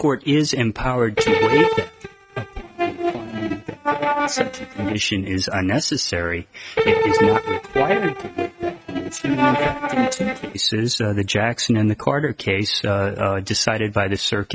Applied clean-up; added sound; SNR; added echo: neural mask model RNNoise.